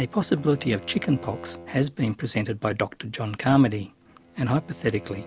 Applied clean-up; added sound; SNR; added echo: none; Bowed string instrument; 19 dB; none.